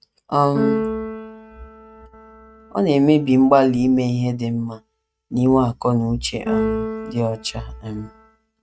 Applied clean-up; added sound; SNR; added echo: neural mask model RNNoise.